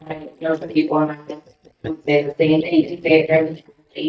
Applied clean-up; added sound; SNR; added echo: neural mask model DeepFilterNet 3.